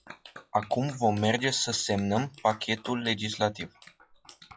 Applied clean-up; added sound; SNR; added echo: classical method log-MMSE.